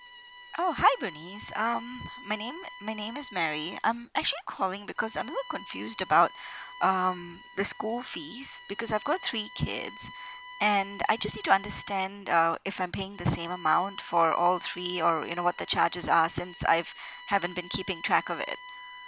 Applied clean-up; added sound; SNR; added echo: none; Bowed string instrument; 17 dB; none.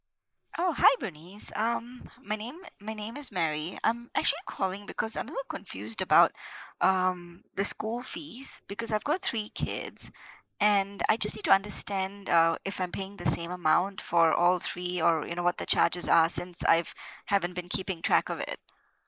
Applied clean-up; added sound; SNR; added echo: neural mask model Resemble Enhance denoiser.